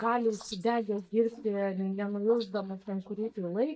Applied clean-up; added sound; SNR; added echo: neural mask model DeepFilterNet 3.